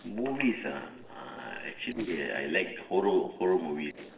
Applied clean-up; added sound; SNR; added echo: neural separator model SepFormer DNS4.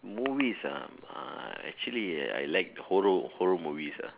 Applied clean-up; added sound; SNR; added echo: none; none; none; none.